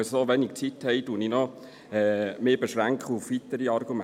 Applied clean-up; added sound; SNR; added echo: none; none; none; none.